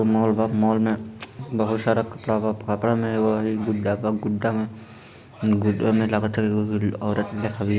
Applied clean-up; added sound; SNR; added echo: none; none; none; none.